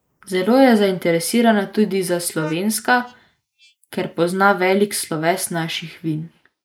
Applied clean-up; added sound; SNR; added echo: neural mask model Resemble Enhance denoiser.